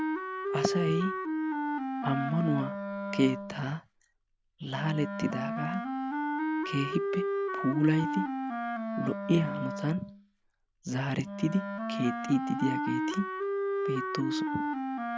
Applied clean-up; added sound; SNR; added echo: none; Wind instrument, woodwind instrument; 1 dB; none.